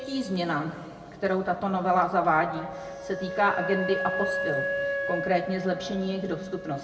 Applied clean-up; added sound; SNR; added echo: none; Wind instrument, woodwind instrument; 6 dB; reverberation time 1.5 s.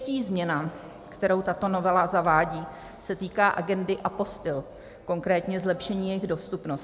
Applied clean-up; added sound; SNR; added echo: none; none; none; none.